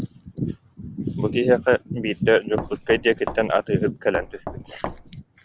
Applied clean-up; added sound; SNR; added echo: none; Knock; 11 dB; none.